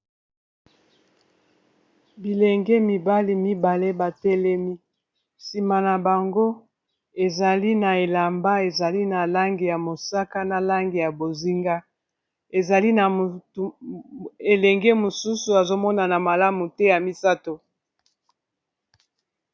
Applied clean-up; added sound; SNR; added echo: none; none; none; none.